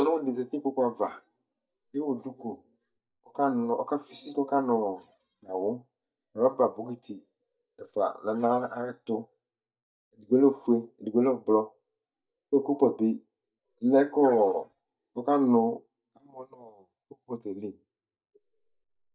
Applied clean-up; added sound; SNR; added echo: neural mask model DeepFilterNet 3.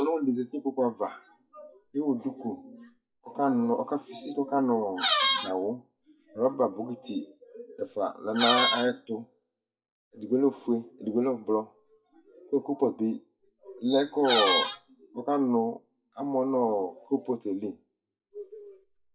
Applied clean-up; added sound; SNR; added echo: classical method WPE with log-MMSE.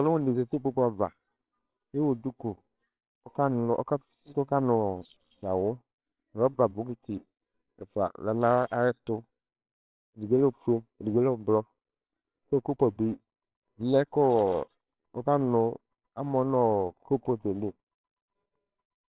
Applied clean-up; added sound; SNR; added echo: neural separator model SepFormer WHAMR!.